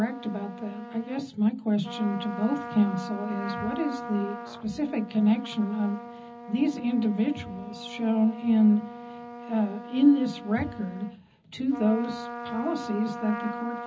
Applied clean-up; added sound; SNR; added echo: none; Trumpet; 12 dB; reverberation time 0.4 s.